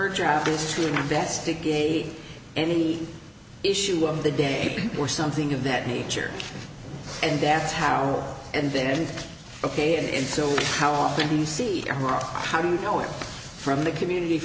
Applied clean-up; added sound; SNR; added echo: none; none; none; none.